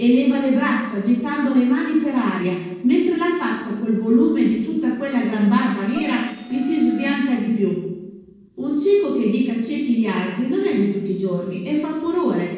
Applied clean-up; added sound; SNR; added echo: neural separator model SepFormer DNS4.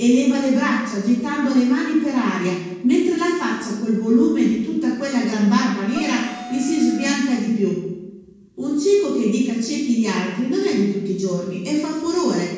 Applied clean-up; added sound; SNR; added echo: none; Wind instrument, woodwind instrument; 16 dB; reverberation time 1.2 s.